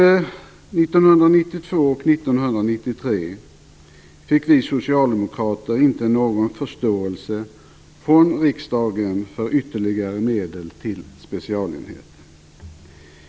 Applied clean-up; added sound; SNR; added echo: none; none; none; none.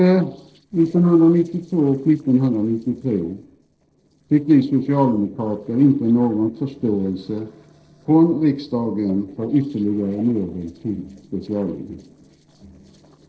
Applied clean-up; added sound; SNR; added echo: neural separator model SepFormer DNS4.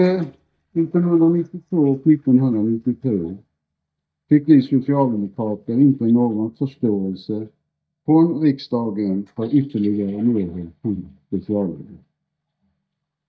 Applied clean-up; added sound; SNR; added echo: neural mask model DeepFilterNet 3.